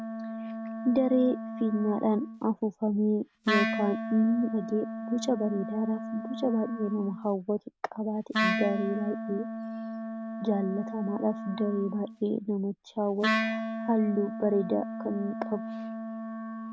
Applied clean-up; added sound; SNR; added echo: none; Wind instrument, woodwind instrument; 5 dB; none.